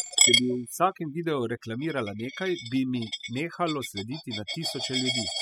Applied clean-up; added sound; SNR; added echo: classical method spectral subtraction.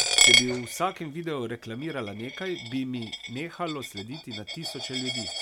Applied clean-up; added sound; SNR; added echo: none; Coin (dropping); -5 dB; none.